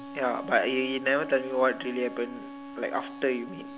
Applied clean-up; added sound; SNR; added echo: none; Bowed string instrument; 12 dB; none.